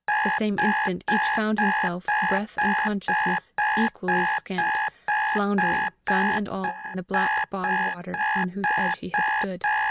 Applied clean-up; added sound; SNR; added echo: neural mask model RNNoise.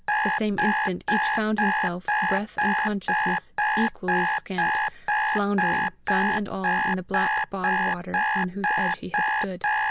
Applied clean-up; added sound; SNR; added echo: none; Alarm; -5 dB; none.